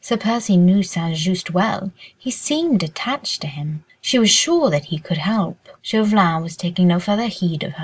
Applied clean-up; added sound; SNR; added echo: none; none; none; none.